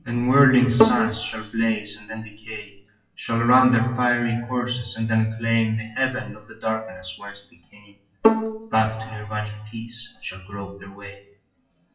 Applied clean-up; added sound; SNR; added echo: classical method WPE with log-MMSE.